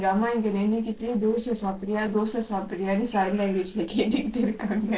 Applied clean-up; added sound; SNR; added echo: neural separator model SepFormer DNS4.